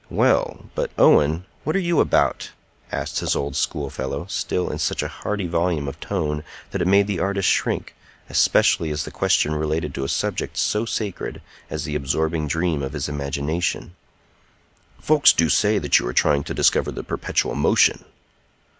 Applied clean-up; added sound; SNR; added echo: none; none; none; none.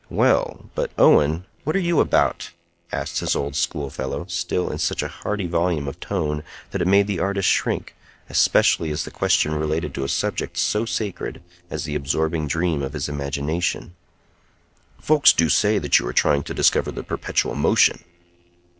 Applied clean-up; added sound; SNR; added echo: neural separator model SepFormer DNS4.